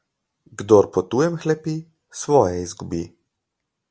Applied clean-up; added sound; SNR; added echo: none; none; none; none.